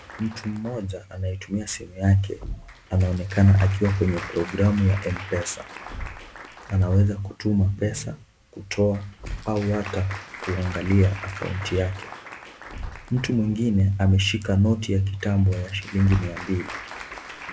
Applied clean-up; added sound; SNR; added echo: none; Thump, thud + Applause; 15 dB; none.